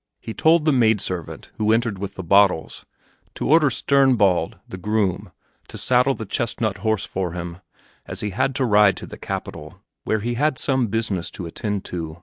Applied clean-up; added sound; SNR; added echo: none; none; none; none.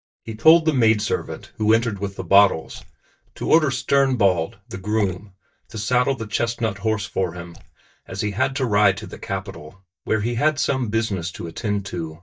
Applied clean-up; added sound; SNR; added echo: neural mask model DeepFilterNet 3.